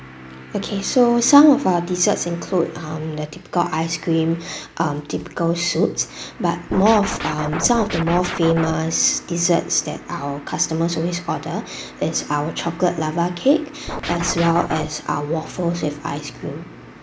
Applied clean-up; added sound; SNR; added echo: none; Scratching (performance technique); 7 dB; none.